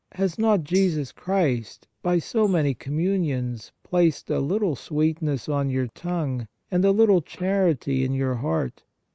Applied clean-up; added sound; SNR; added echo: neural mask model Resemble Enhance denoiser.